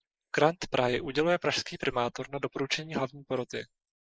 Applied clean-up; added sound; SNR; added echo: neural mask model Resemble Enhance denoiser.